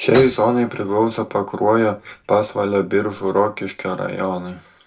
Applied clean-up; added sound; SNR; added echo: none; Piano; 17 dB; reverberation time 0.2 s.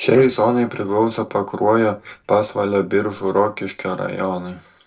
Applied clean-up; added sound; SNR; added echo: neural separator model SepFormer DNS4.